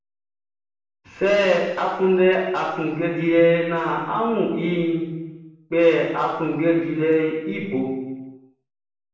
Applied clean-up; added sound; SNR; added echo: none; none; none; reverberation time 1.1 s.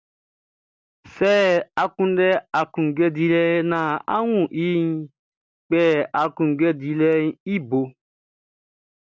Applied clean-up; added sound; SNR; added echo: none; none; none; none.